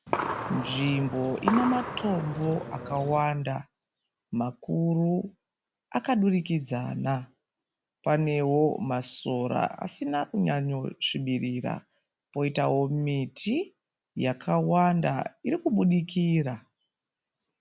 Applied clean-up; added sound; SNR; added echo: none; Gunshot, gunfire; 5 dB; none.